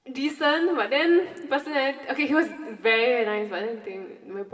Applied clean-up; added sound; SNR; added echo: none; none; none; reverberation time 2.1 s.